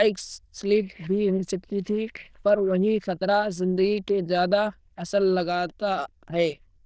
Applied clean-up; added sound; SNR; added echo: neural diffusion model UNIVERSE++.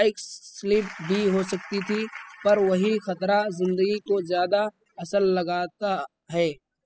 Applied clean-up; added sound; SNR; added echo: classical method spectral subtraction.